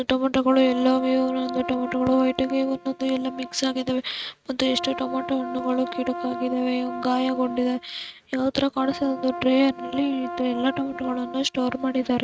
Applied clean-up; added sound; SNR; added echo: neural mask model RNNoise.